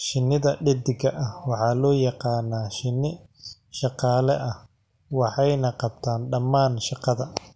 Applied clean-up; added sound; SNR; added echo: none; none; none; none.